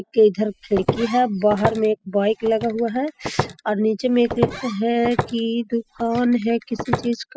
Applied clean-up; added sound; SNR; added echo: classical method spectral subtraction.